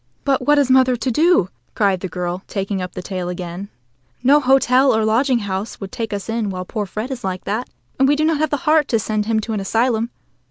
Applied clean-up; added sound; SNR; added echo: none; none; none; none.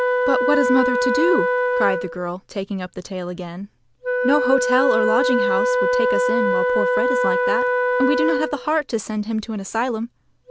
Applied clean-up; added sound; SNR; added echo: none; Wind instrument, woodwind instrument; -2 dB; none.